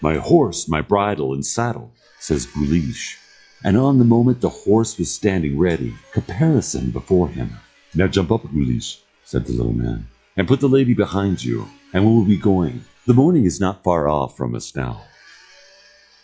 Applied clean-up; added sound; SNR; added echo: classical method log-MMSE.